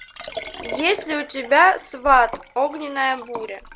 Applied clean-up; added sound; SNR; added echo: none; Liquid; 15 dB; none.